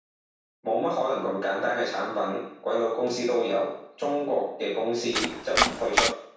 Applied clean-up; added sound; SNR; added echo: none; Domestic sounds, home sounds; -2 dB; reverberation time 0.7 s.